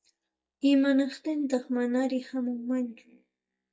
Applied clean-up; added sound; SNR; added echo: neural mask model DeepFilterNet 3.